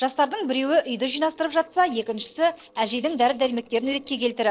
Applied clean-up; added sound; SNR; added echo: neural separator model SepFormer DNS4.